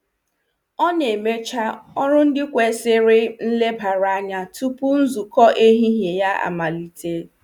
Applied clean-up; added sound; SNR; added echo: none; none; none; none.